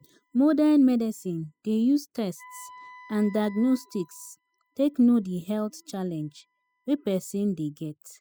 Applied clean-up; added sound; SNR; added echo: classical method spectral subtraction.